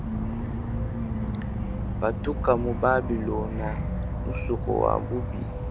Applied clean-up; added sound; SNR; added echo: none; Insect / Frog; 0 dB; none.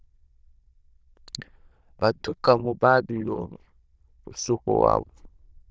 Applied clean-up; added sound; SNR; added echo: neural diffusion model UNIVERSE++.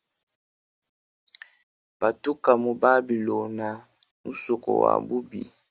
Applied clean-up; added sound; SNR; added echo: none; none; none; none.